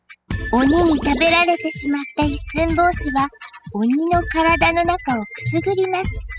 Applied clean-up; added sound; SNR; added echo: classical method spectral subtraction.